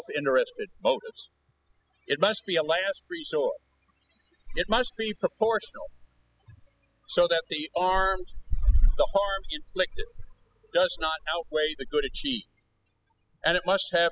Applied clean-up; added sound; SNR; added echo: classical method spectral subtraction.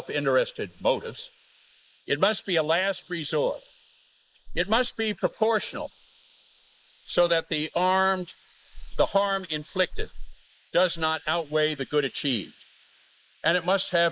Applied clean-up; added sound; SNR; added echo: neural mask model Resemble Enhance denoiser.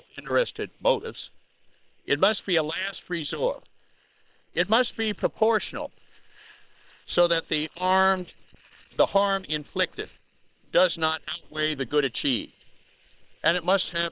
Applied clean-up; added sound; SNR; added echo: neural separator model SepFormer WHAM!.